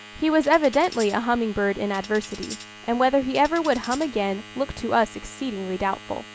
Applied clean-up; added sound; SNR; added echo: none; Tambourine + Domestic sounds, home sounds; 17 dB; none.